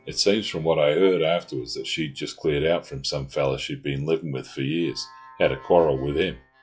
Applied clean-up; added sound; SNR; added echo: classical method log-MMSE.